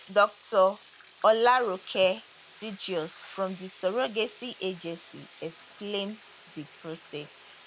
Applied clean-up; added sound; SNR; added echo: none; Bathtub (filling or washing); 14 dB; none.